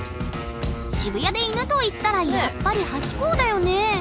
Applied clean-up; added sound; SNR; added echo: none; Musical instrument; 18 dB; none.